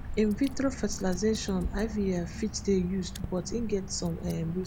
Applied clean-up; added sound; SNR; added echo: none; Drip / Water; 7 dB; none.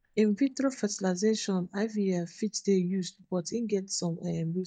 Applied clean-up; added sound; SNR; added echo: neural mask model DeepFilterNet 3.